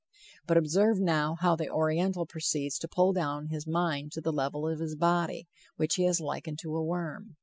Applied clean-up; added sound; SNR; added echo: none; none; none; none.